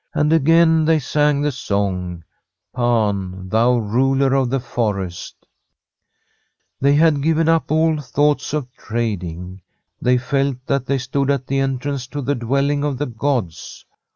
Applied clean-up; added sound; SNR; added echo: none; none; none; none.